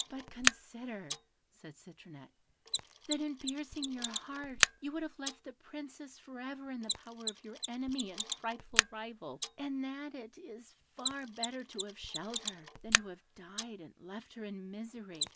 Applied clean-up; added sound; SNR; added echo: none; Mechanisms; -4 dB; none.